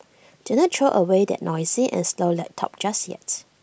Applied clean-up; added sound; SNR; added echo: none; none; none; none.